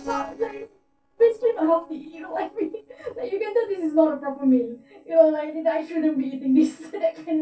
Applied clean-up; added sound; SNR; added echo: neural separator model SepFormer DNS4.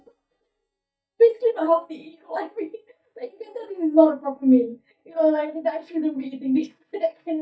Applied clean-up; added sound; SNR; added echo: neural mask model DeepFilterNet 3.